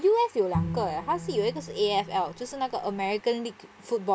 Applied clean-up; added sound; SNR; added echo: none; Bowed string instrument; 9 dB; none.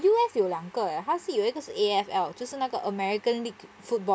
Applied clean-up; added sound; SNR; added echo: none; none; none; none.